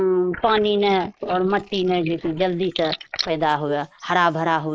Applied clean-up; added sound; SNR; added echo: neural mask model Resemble Enhance denoiser.